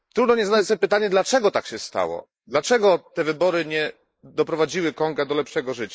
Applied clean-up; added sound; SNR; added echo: neural mask model Resemble Enhance denoiser.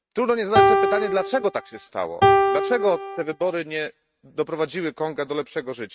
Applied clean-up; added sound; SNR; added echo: neural mask model RNNoise.